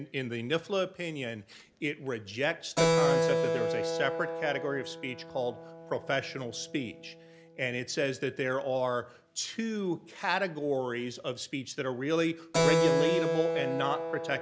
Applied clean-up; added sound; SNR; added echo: none; Keyboard (musical); 0 dB; none.